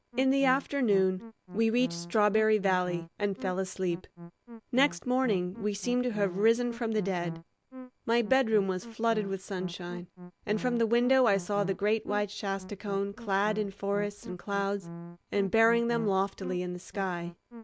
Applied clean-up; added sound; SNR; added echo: none; Musical instrument; 15 dB; none.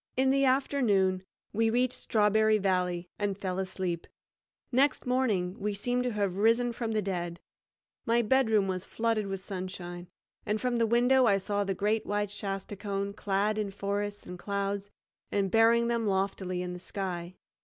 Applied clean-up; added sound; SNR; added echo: none; none; none; none.